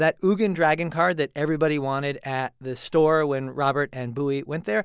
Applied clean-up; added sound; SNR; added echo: none; none; none; none.